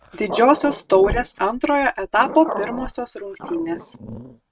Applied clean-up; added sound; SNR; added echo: neural mask model RNNoise.